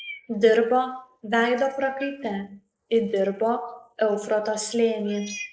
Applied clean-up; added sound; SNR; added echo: neural mask model Resemble Enhance denoiser.